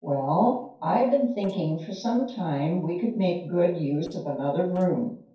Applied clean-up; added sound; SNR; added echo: neural separator model SepFormer DNS4.